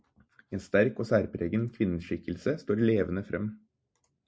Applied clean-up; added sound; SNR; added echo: none; none; none; none.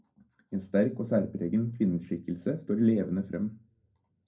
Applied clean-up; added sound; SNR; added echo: none; none; none; reverberation time 0.2 s.